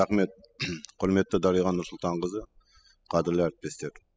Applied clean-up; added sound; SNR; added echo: classical method spectral subtraction.